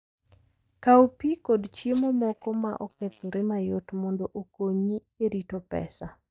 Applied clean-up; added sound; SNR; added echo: neural mask model DeepFilterNet 3.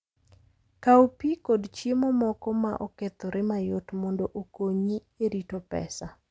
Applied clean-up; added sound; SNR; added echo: none; none; none; none.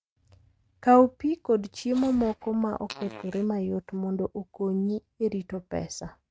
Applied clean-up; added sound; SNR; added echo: neural mask model RNNoise.